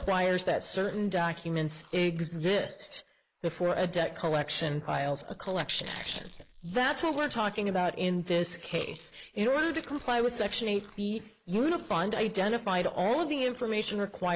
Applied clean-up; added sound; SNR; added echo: neural mask model Resemble Enhance denoiser.